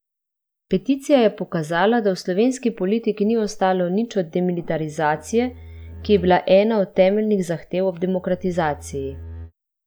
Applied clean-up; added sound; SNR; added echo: none; Bowed string instrument; 18 dB; none.